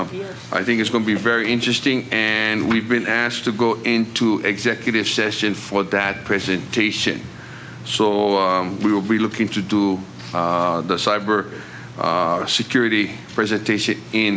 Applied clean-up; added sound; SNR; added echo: none; none; none; none.